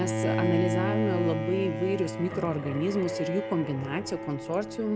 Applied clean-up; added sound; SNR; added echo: none; Bowed string instrument; 2 dB; none.